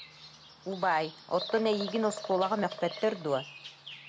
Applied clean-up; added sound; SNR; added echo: none; Bird vocalization, bird call, bird song; 12 dB; none.